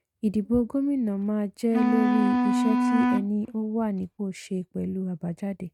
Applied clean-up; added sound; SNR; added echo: neural mask model RNNoise.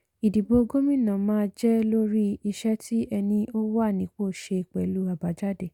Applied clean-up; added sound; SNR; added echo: none; none; none; none.